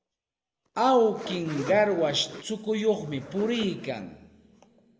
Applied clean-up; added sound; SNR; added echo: none; Zipper (clothing); 15 dB; reverberation time 1.3 s.